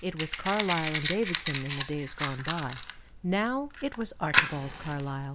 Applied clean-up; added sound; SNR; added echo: none; Fire; 2 dB; none.